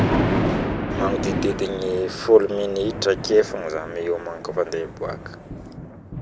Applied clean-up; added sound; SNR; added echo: none; Thunder; 3 dB; none.